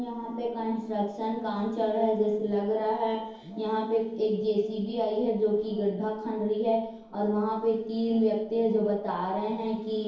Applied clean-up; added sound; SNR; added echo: neural separator model SepFormer DNS4.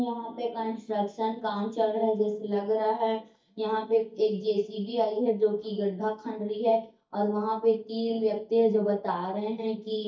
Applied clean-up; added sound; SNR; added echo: neural mask model DeepFilterNet 3.